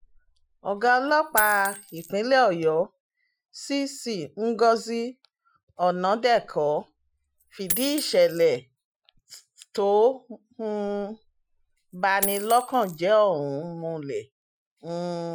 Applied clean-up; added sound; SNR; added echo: classical method Wiener filter.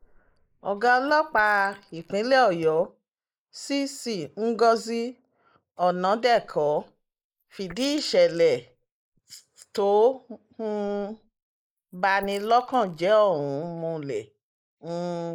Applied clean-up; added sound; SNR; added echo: neural mask model Resemble Enhance denoiser.